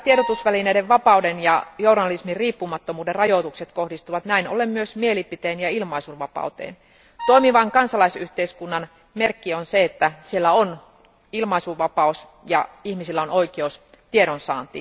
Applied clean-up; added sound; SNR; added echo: none; Wind instrument, woodwind instrument; 10 dB; none.